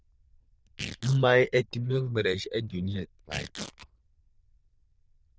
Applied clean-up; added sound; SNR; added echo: neural diffusion model UNIVERSE++.